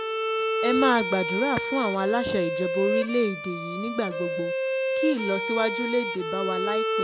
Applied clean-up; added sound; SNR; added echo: none; Bowed string instrument; 1 dB; none.